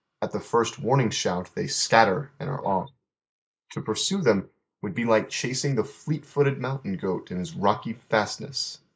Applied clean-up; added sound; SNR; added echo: neural mask model Resemble Enhance denoiser.